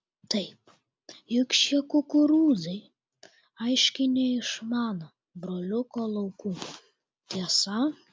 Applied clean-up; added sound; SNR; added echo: none; none; none; none.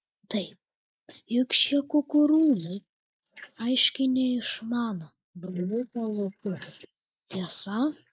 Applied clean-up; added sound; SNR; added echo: neural mask model Resemble Enhance denoiser.